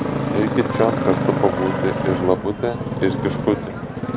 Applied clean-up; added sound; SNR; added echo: none; Motorcycle; 1 dB; none.